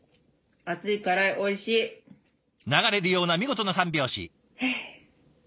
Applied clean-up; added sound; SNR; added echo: none; none; none; none.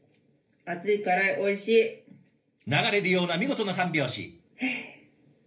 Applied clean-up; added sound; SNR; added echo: none; none; none; reverberation time 0.3 s.